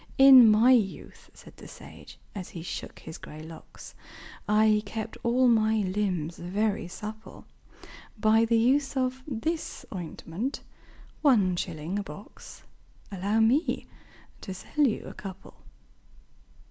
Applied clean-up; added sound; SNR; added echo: none; none; none; none.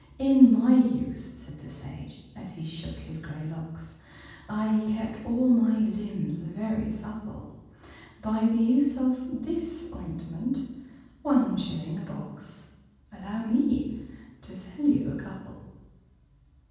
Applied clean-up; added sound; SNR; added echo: none; none; none; reverberation time 1.2 s.